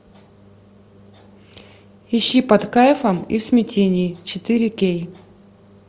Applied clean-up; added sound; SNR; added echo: none; none; none; none.